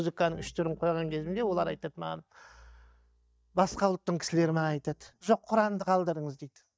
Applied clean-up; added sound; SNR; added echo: neural mask model DeepFilterNet 3.